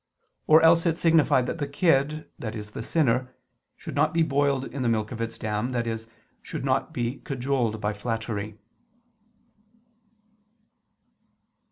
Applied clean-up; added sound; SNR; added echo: none; none; none; none.